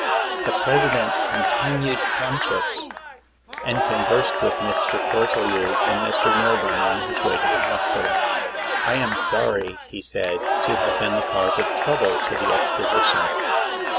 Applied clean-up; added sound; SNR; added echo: none; Crowd / Cheering; -4 dB; none.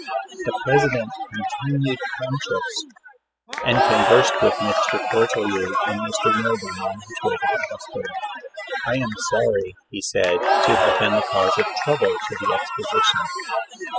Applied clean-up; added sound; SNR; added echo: classical method spectral subtraction.